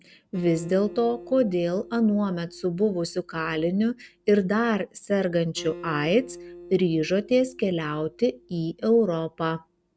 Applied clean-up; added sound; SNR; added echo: none; Acoustic guitar; 20 dB; none.